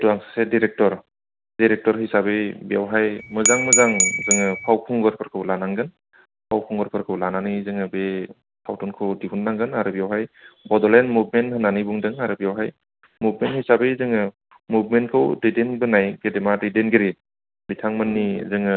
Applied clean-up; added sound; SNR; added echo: none; Glass / Bell; -1 dB; none.